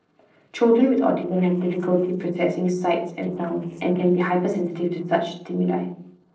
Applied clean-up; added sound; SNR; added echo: neural separator model SepFormer DNS4.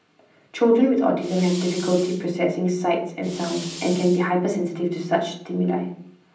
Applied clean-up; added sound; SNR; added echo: none; Fire; 15 dB; reverberation time 0.6 s.